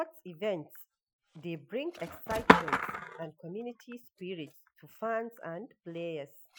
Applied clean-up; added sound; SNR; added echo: classical method Wiener filter.